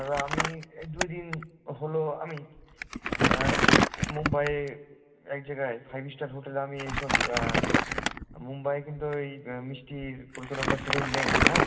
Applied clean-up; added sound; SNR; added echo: none; Crumpling, crinkling; -5 dB; reverberation time 1.3 s.